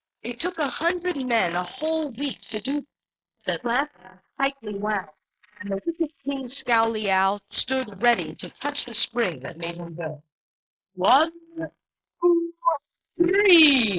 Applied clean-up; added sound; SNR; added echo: neural mask model Resemble Enhance denoiser.